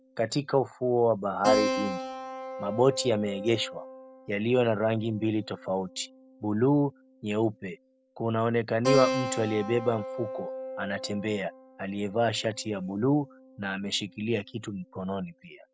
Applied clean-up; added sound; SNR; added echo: none; Keyboard (musical); 8 dB; none.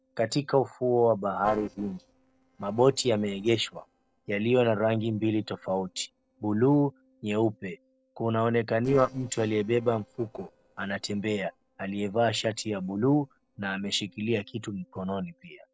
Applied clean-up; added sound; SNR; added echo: neural separator model SepFormer DNS4.